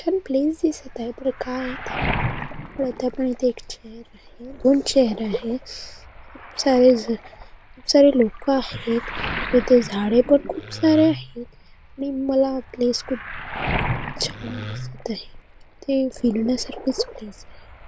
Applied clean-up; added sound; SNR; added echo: none; Wood + Waves, surf; 10 dB; none.